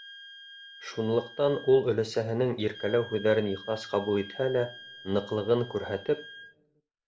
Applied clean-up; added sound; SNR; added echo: none; Wind instrument, woodwind instrument; 18 dB; reverberation time 0.4 s.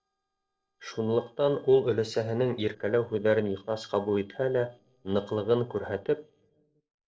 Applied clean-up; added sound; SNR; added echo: neural separator model SepFormer DNS4.